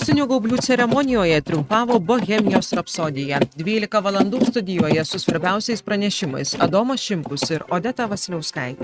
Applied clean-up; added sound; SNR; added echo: neural mask model RNNoise.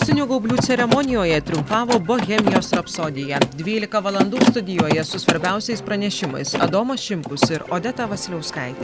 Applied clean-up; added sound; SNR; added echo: none; Mechanisms; 2 dB; none.